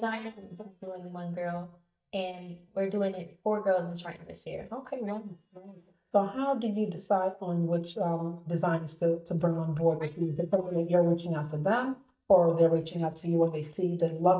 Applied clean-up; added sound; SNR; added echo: neural mask model DeepFilterNet 3.